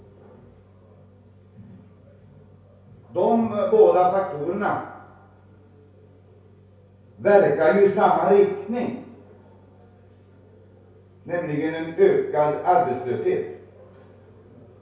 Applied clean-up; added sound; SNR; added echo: none; none; none; reverberation time 0.6 s.